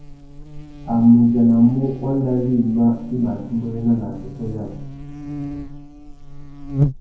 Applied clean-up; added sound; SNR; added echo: none; Buzz; 10 dB; reverberation time 0.9 s.